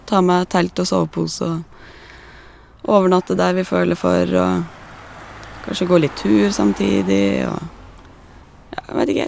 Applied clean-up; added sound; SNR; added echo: none; Engine / Car; 19 dB; none.